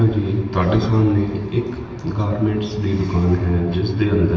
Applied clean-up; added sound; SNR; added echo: none; none; none; reverberation time 1.4 s.